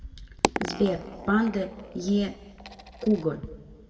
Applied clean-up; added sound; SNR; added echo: none; Coin (dropping); 7 dB; reverberation time 1.1 s.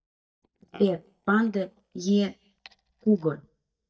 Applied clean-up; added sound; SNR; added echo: neural mask model DeepFilterNet 3.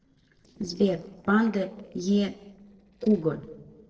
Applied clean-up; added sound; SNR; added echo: neural separator model SepFormer DNS4.